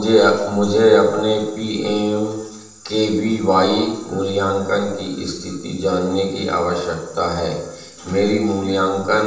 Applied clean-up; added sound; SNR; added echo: none; none; none; reverberation time 0.8 s.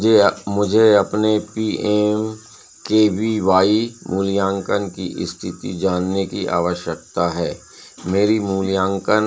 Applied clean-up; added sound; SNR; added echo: none; none; none; none.